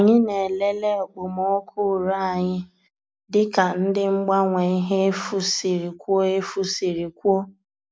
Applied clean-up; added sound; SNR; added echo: none; none; none; none.